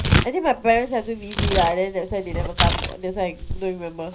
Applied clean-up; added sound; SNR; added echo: none; Tearing; 1 dB; reverberation time 0.4 s.